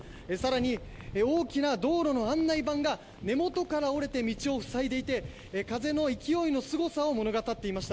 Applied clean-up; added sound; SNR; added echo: none; none; none; none.